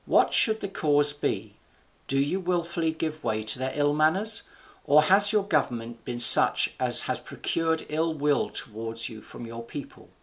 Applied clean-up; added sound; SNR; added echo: none; none; none; none.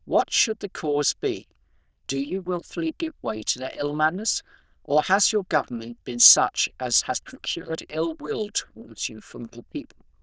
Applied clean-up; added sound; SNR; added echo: neural diffusion model UNIVERSE++.